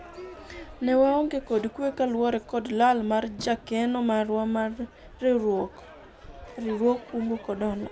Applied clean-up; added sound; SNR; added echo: none; Crowd / Fireworks; 19 dB; none.